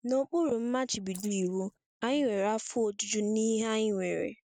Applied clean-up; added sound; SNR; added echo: neural mask model DeepFilterNet 3.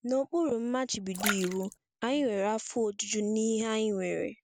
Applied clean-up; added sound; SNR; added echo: none; Splash, splatter; 10 dB; none.